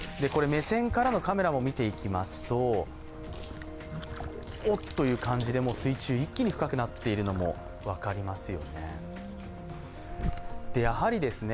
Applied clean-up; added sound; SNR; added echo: none; Keys jangling; 12 dB; none.